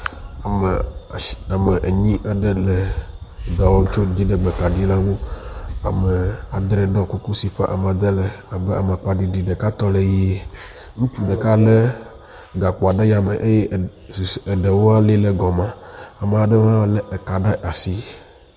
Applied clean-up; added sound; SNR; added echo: none; none; none; none.